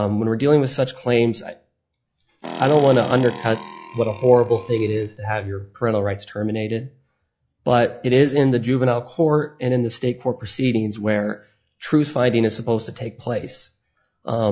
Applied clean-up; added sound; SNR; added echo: classical method log-MMSE.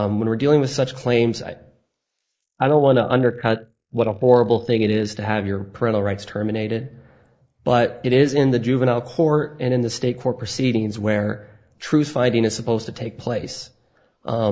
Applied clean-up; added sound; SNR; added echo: neural mask model Resemble Enhance denoiser.